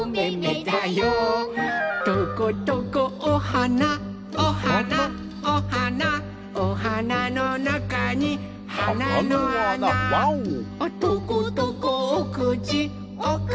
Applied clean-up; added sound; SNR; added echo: none; none; none; none.